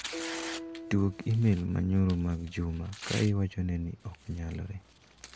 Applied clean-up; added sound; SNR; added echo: none; Piano + Tearing; 13 dB; none.